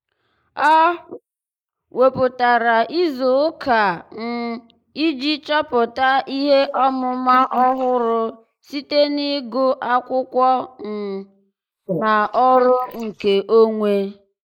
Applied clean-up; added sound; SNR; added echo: neural mask model Resemble Enhance denoiser.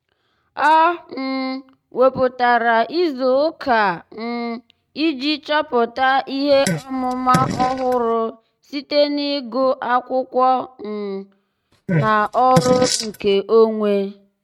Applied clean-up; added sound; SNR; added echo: neural mask model RNNoise.